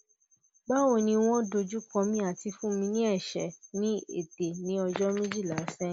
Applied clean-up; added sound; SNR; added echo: none; none; none; none.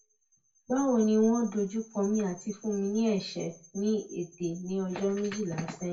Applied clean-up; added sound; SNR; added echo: none; none; none; reverberation time 0.2 s.